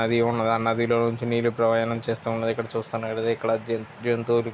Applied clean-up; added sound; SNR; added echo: none; none; none; none.